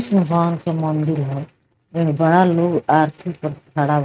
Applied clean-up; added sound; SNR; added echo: neural mask model RNNoise.